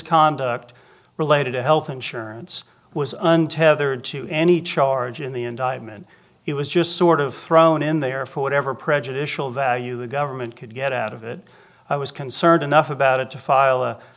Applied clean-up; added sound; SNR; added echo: none; none; none; none.